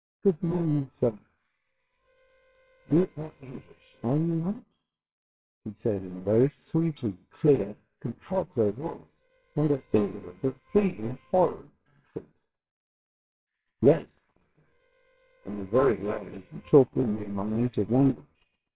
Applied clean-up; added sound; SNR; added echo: neural separator model SepFormer WHAMR!.